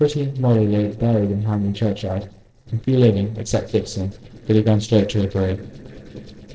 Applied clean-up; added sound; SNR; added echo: neural separator model SepFormer DNS4.